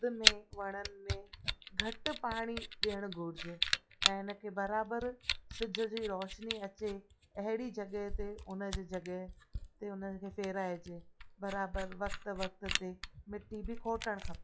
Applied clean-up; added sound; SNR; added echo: classical method log-MMSE.